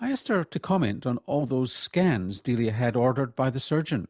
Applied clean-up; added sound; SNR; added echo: none; none; none; none.